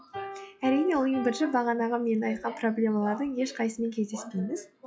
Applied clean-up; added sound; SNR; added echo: classical method log-MMSE.